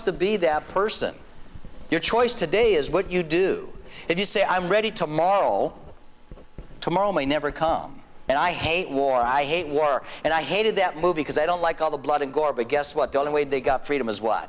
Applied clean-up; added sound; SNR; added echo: none; Writing; 17 dB; none.